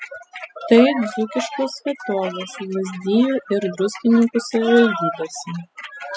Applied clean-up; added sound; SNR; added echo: classical method spectral subtraction.